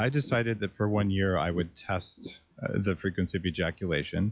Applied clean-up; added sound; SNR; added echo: classical method log-MMSE.